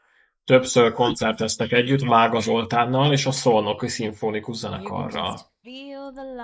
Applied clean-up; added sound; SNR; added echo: neural mask model Resemble Enhance denoiser.